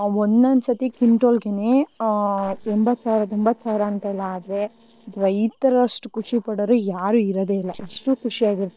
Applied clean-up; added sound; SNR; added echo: neural separator model SepFormer DNS4.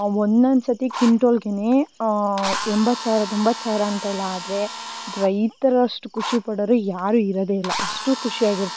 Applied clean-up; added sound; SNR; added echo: none; Drill; 12 dB; none.